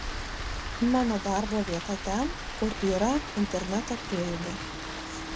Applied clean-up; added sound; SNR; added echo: none; Rain; 5 dB; none.